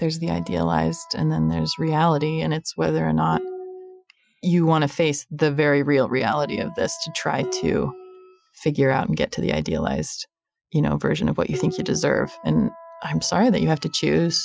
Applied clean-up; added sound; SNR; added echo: classical method Wiener filter.